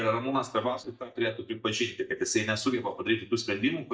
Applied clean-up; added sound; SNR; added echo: neural mask model DeepFilterNet 3.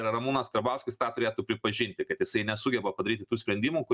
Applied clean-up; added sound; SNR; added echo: none; none; none; none.